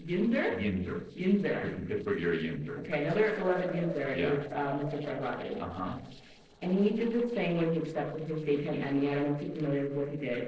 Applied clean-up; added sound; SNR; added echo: neural separator model SepFormer DNS4.